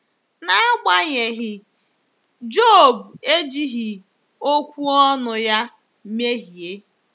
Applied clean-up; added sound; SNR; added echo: none; none; none; none.